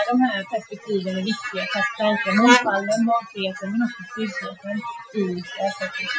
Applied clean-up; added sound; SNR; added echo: classical method Wiener filter.